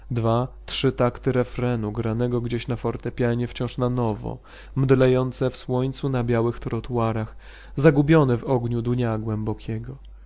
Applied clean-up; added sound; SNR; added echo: none; none; none; none.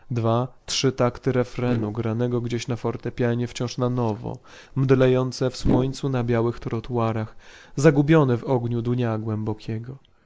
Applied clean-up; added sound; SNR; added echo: neural mask model Resemble Enhance denoiser.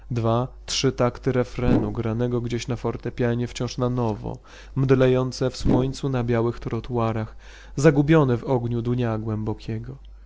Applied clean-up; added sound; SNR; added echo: none; Whoosh, swoosh, swish; -1 dB; none.